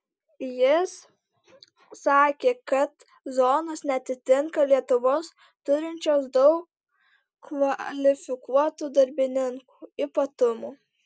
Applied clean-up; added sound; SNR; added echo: none; none; none; none.